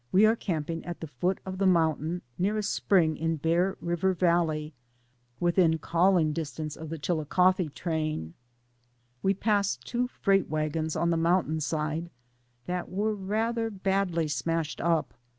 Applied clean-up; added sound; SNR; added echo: none; none; none; none.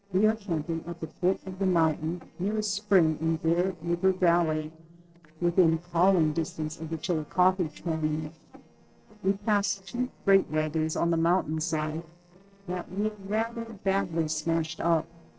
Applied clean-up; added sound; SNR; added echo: neural separator model SepFormer DNS4.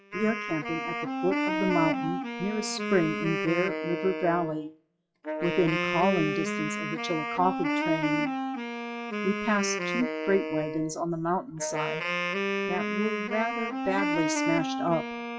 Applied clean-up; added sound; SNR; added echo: classical method WPE with log-MMSE.